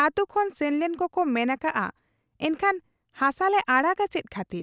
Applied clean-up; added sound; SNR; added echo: none; none; none; none.